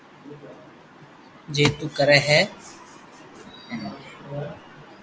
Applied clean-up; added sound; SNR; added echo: none; none; none; none.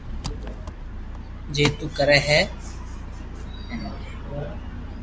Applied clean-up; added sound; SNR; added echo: none; Engine; 7 dB; none.